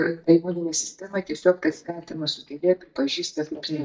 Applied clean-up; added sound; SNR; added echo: neural mask model DeepFilterNet 3.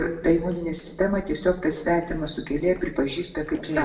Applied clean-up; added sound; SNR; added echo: neural separator model SepFormer DNS4.